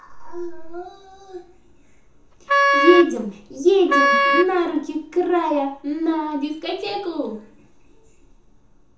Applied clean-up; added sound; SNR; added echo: none; Wind instrument, woodwind instrument; -3 dB; reverberation time 0.7 s.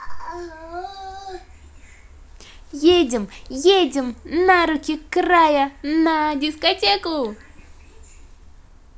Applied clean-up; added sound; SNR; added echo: none; none; none; none.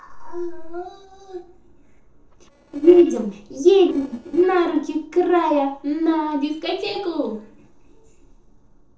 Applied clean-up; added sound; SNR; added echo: neural separator model SepFormer DNS4.